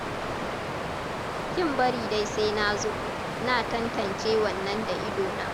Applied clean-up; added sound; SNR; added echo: none; Water; 2 dB; none.